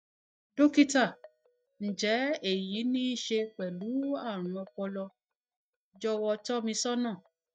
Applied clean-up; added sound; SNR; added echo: neural mask model DeepFilterNet 3.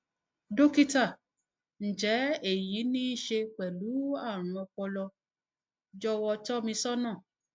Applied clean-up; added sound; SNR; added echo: none; none; none; none.